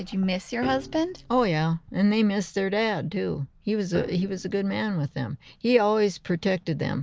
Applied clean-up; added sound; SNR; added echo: none; Piano; 19 dB; none.